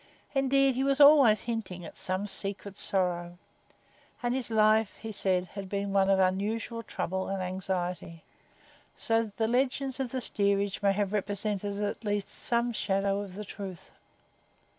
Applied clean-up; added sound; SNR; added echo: none; none; none; none.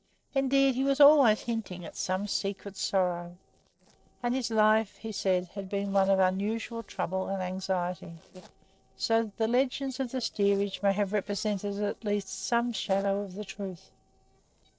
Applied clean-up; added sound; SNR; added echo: neural separator model SepFormer DNS4.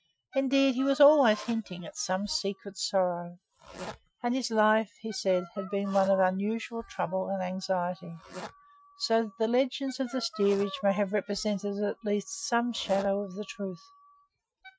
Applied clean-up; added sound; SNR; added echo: classical method Wiener filter.